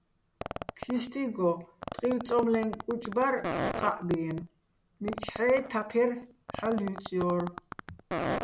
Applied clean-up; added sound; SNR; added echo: none; Fart; 8 dB; none.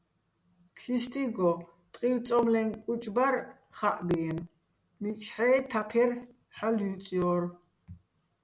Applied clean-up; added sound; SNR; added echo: none; none; none; none.